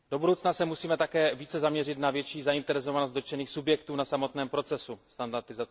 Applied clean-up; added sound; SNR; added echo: none; none; none; none.